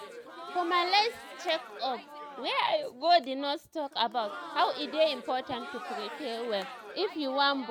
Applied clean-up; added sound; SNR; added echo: none; Crowd; 12 dB; none.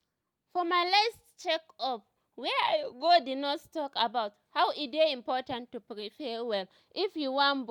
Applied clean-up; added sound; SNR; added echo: none; none; none; none.